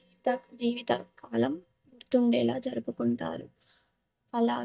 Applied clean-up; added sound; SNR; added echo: neural mask model DeepFilterNet 3.